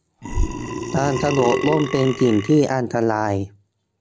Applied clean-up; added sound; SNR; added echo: none; Burping, eructation; 5 dB; none.